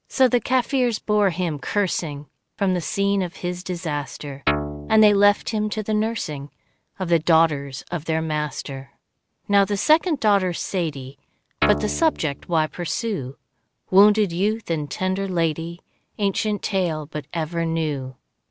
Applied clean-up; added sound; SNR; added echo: none; Guitar; 5 dB; none.